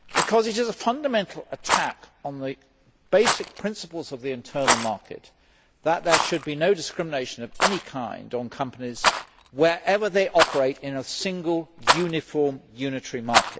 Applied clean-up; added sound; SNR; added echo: none; Rattle; 3 dB; none.